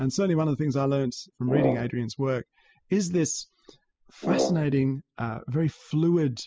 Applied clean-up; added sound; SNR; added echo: classical method spectral subtraction.